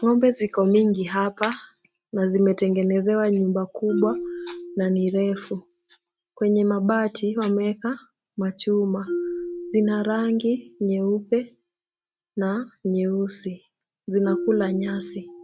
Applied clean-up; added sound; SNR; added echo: neural mask model RNNoise.